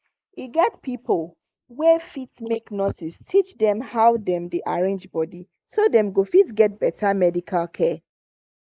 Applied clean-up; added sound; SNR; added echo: neural mask model Resemble Enhance denoiser.